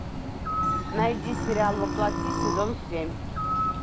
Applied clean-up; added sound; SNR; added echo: none; Bird + Burping, eructation; -2 dB; none.